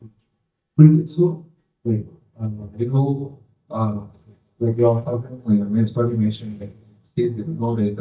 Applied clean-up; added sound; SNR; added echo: neural mask model DeepFilterNet 3.